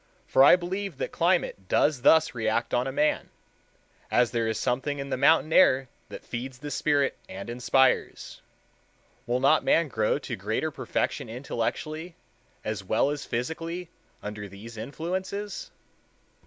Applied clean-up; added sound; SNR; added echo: none; none; none; none.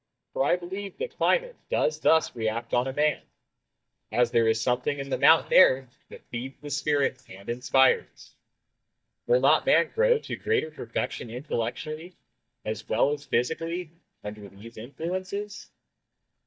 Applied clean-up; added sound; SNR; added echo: neural mask model DeepFilterNet 3.